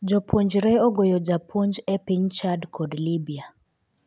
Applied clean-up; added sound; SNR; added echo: none; none; none; none.